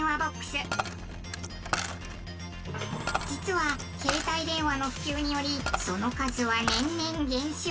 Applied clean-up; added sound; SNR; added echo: none; Coin (dropping); 6 dB; none.